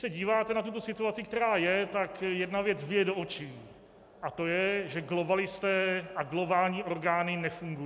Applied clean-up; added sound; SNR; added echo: none; none; none; none.